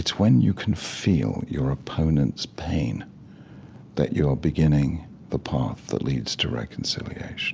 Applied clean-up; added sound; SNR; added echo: none; none; none; none.